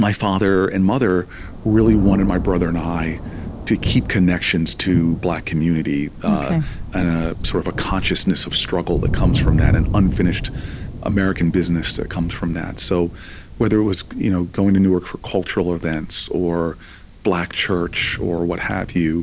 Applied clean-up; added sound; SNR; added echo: none; Thunder; 6 dB; none.